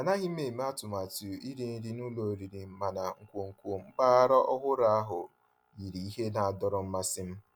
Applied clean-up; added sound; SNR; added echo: none; none; none; none.